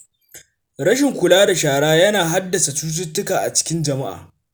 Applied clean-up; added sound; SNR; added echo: none; none; none; none.